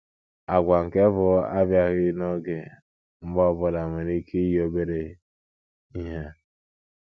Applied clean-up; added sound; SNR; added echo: none; none; none; none.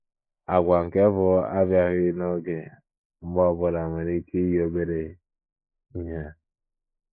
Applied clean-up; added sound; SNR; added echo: neural mask model Resemble Enhance denoiser.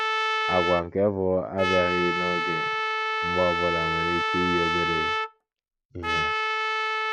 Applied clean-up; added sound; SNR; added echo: none; Trumpet; -2 dB; none.